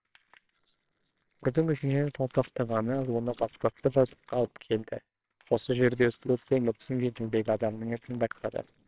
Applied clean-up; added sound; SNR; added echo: neural separator model SepFormer WHAMR!.